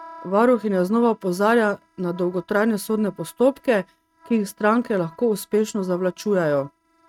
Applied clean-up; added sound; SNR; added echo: neural mask model RNNoise.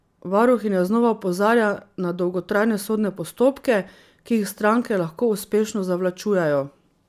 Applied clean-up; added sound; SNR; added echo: none; none; none; none.